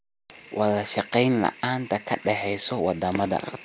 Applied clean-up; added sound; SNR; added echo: none; none; none; none.